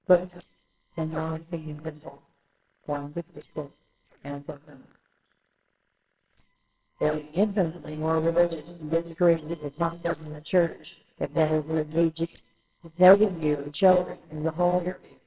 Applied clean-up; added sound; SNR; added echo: neural separator model SepFormer WHAMR!.